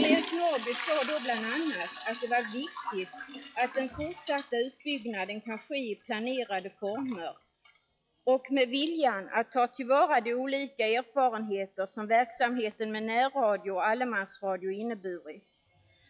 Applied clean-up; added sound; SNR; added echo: classical method log-MMSE.